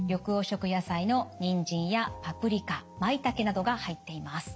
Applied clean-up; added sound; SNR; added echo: none; none; none; none.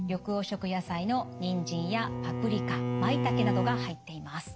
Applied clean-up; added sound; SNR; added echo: none; Bowed string instrument; 1 dB; none.